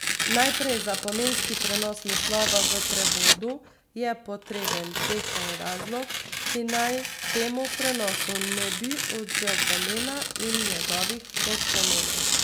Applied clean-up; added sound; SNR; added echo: none; Tearing; -4 dB; none.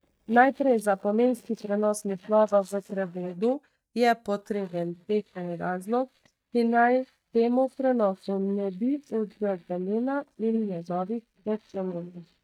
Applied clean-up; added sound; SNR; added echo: neural mask model DeepFilterNet 3.